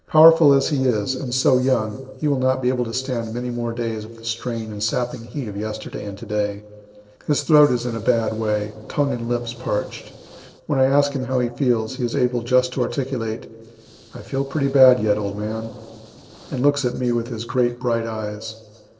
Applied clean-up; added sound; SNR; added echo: neural separator model SepFormer DNS4.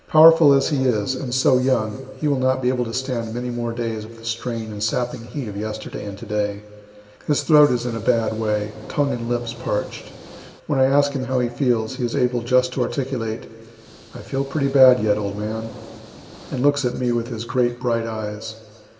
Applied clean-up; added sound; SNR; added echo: none; Hiss; 19 dB; reverberation time 1.7 s.